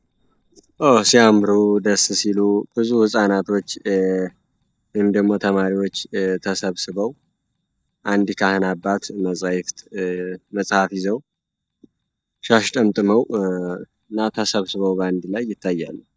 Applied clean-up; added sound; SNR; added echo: neural mask model DeepFilterNet 3.